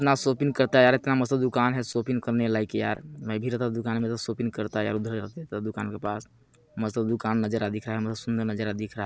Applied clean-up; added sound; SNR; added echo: neural separator model SepFormer DNS4.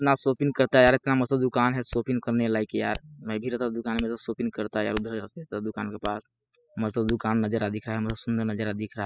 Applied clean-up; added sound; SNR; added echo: classical method spectral subtraction.